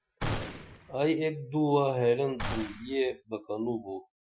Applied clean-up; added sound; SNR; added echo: classical method Wiener filter.